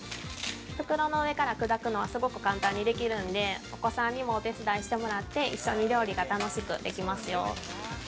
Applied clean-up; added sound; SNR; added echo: none; Snare drum; 13 dB; none.